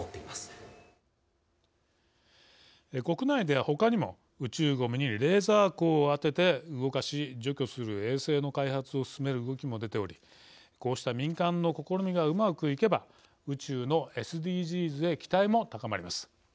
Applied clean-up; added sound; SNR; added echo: none; none; none; none.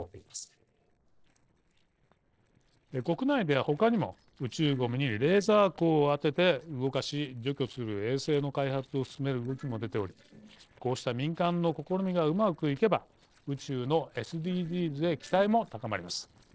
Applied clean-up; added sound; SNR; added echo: neural separator model SepFormer DNS4.